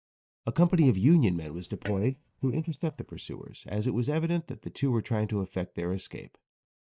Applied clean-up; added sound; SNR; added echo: neural mask model DeepFilterNet 3.